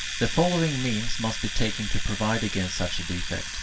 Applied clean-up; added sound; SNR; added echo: none; Domestic sounds, home sounds; 8 dB; reverberation time 0.2 s.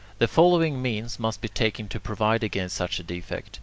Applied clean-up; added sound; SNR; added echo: none; none; none; none.